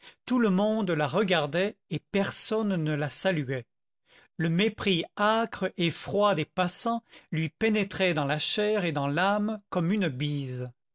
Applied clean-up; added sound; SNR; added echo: none; none; none; none.